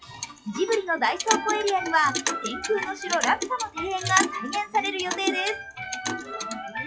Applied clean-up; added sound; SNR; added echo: classical method WPE with log-MMSE.